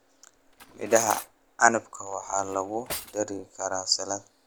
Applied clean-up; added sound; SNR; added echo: none; Cutlery, silverware; 14 dB; none.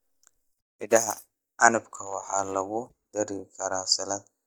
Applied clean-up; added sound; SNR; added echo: neural mask model DeepFilterNet 3.